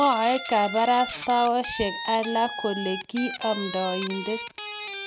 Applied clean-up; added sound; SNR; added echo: none; Guitar; 9 dB; none.